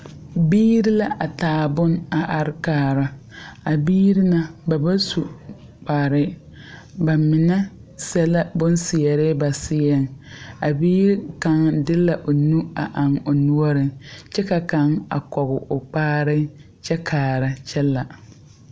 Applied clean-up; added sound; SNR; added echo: none; none; none; none.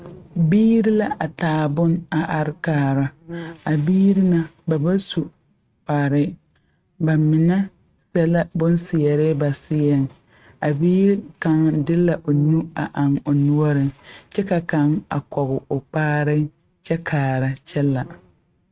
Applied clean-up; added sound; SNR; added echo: neural mask model RNNoise.